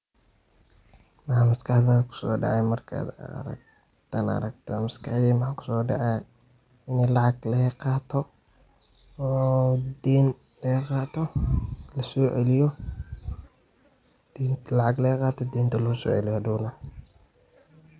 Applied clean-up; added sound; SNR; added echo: none; none; none; none.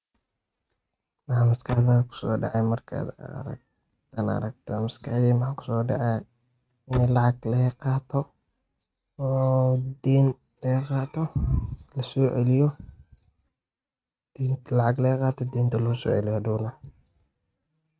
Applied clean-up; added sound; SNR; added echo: neural mask model RNNoise.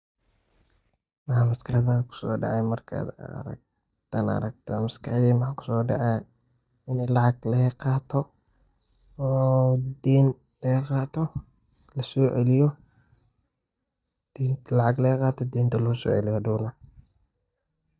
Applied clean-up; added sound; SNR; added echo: neural mask model DeepFilterNet 3.